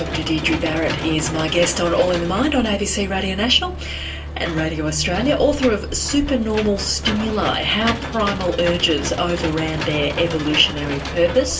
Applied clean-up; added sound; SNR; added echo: none; Engine / Mechanisms; 7 dB; reverberation time 0.2 s.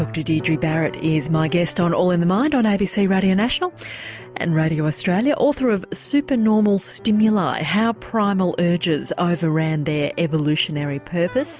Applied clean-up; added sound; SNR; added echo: none; none; none; none.